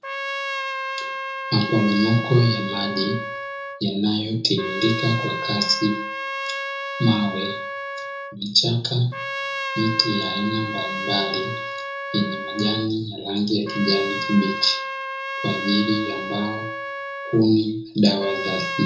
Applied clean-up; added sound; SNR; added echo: none; Trumpet; 6 dB; reverberation time 0.5 s.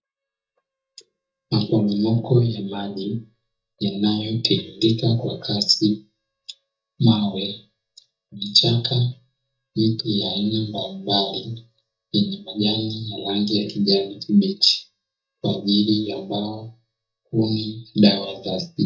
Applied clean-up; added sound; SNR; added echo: neural mask model DeepFilterNet 3.